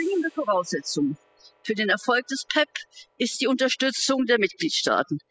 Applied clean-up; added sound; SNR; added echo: classical method spectral subtraction.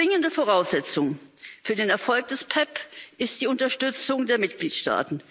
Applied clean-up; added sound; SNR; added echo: none; none; none; none.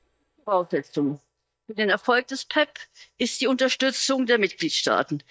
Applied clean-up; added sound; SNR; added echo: neural mask model DeepFilterNet 3.